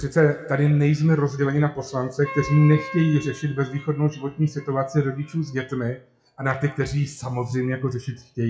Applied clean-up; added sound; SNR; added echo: classical method WPE with log-MMSE.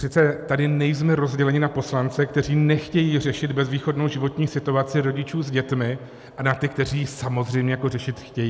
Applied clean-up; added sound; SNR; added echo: none; none; none; none.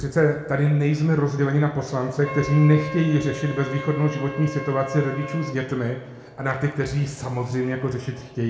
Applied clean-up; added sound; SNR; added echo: none; Wind instrument, woodwind instrument; 16 dB; reverberation time 0.8 s.